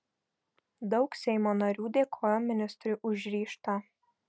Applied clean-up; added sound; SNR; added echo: none; none; none; none.